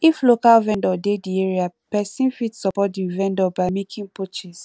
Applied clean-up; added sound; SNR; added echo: none; none; none; none.